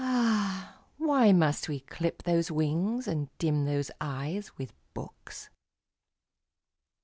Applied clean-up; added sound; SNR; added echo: none; none; none; none.